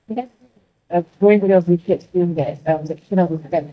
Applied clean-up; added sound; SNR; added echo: neural mask model DeepFilterNet 3.